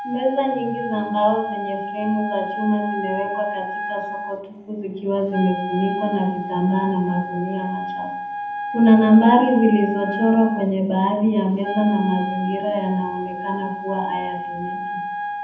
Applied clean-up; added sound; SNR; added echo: none; Wind instrument, woodwind instrument; 8 dB; reverberation time 0.8 s.